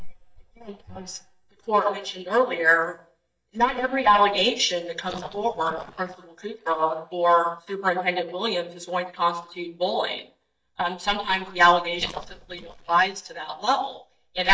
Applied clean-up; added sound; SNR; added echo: neural mask model DeepFilterNet 3.